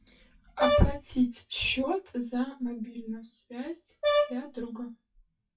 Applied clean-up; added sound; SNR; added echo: classical method WPE with log-MMSE.